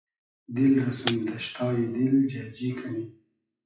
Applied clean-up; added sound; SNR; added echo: classical method WPE with log-MMSE.